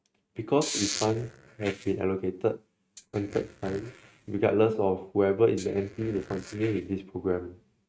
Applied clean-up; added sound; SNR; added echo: neural mask model RNNoise.